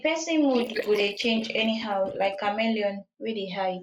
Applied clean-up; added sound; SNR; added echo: neural mask model Resemble Enhance denoiser.